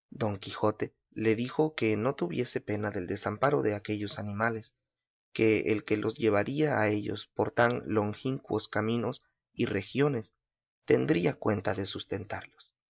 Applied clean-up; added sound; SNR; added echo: none; none; none; none.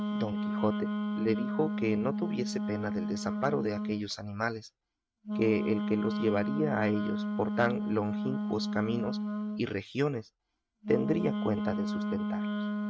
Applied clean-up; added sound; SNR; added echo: neural mask model RNNoise.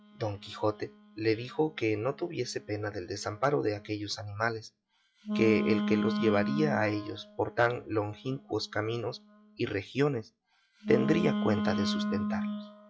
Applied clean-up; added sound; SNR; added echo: classical method log-MMSE.